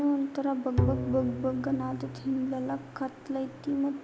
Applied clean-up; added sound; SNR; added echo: none; Bowed string instrument; 4 dB; none.